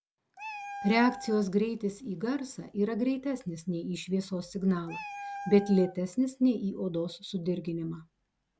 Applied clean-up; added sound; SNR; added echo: none; Meow; 14 dB; none.